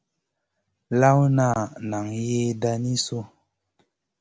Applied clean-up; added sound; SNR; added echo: none; none; none; none.